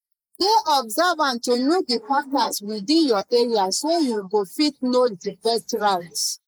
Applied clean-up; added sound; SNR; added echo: neural mask model Resemble Enhance denoiser.